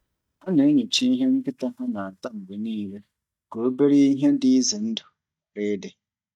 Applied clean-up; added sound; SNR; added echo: neural mask model DeepFilterNet 3.